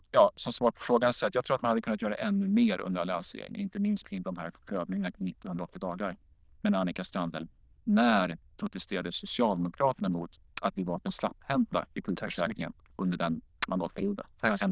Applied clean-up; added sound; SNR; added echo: neural diffusion model UNIVERSE++.